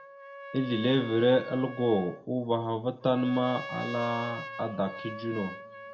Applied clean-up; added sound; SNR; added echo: none; Trumpet; 13 dB; reverberation time 0.7 s.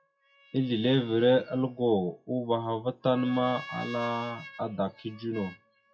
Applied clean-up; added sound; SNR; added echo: classical method WPE with log-MMSE.